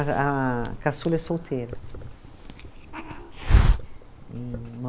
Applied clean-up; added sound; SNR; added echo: none; Hiss; -3 dB; none.